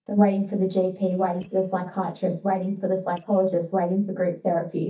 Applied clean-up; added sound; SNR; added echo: neural mask model DeepFilterNet 3.